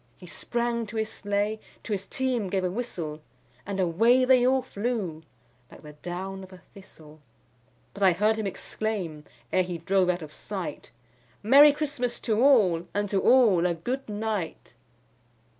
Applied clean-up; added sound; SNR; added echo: none; none; none; none.